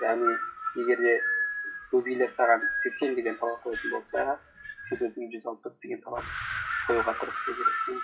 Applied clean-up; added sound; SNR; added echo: classical method WPE with log-MMSE.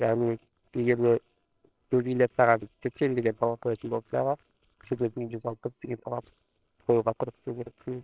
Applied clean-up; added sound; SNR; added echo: neural separator model SepFormer WHAMR!.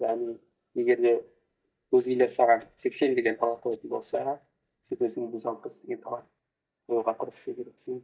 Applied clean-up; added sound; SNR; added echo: neural mask model DeepFilterNet 3.